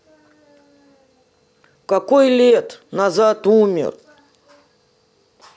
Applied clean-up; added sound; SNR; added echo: none; none; none; none.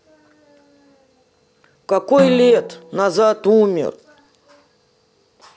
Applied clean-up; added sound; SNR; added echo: none; Drum; 11 dB; none.